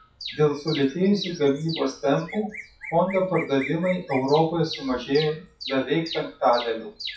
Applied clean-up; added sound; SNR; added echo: classical method WPE with log-MMSE.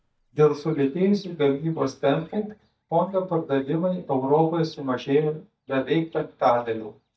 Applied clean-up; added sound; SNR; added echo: neural mask model DeepFilterNet 3.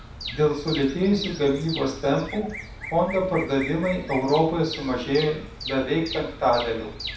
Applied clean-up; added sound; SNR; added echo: none; Bird vocalization, bird call, bird song; 12 dB; reverberation time 0.7 s.